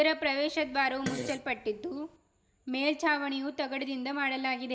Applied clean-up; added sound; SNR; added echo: none; Fart; 10 dB; none.